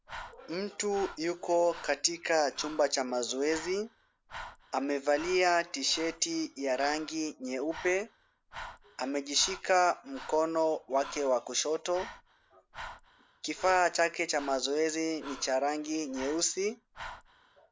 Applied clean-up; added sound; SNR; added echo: none; Breathing; 17 dB; none.